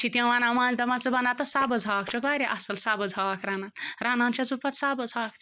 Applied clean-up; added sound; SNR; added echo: neural mask model Resemble Enhance denoiser.